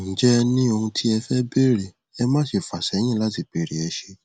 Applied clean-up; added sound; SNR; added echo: none; none; none; none.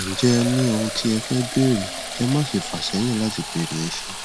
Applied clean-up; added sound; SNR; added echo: none; Fill (with liquid); 7 dB; none.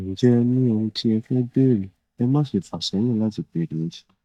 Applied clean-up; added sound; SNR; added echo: neural mask model DeepFilterNet 3.